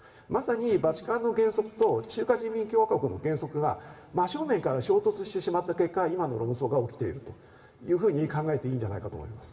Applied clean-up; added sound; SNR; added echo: none; none; none; reverberation time 2.4 s.